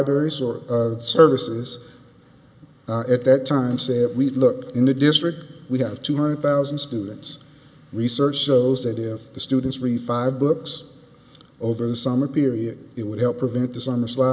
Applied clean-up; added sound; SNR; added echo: none; none; none; none.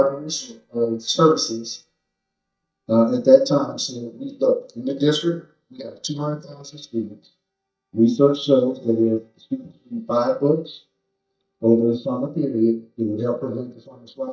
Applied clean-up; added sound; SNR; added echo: neural mask model DeepFilterNet 3.